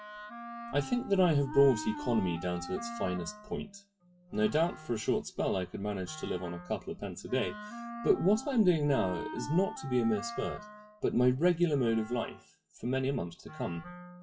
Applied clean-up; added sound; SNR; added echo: classical method WPE with log-MMSE.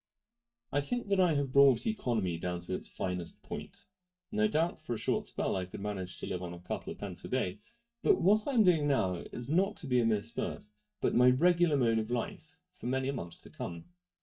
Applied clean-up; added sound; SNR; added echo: neural mask model DeepFilterNet 3.